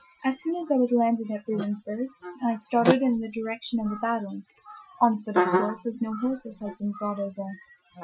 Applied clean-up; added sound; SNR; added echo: classical method Wiener filter.